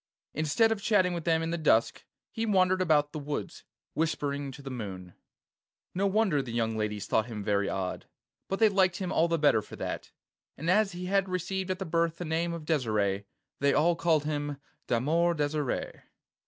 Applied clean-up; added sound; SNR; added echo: none; none; none; none.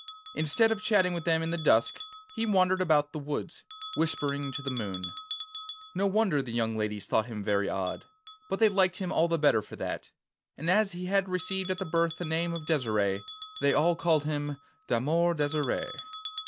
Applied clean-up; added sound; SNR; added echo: none; Bell; 14 dB; none.